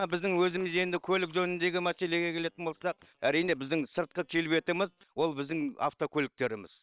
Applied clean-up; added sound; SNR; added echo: neural separator model SepFormer WHAM!.